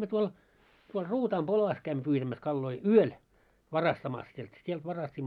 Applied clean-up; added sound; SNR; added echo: none; none; none; none.